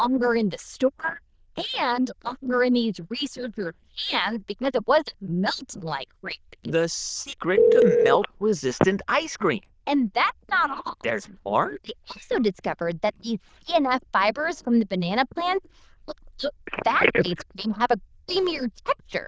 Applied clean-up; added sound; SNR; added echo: neural diffusion model UNIVERSE++.